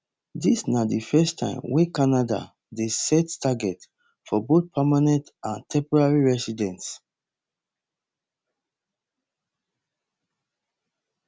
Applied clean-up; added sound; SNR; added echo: none; none; none; none.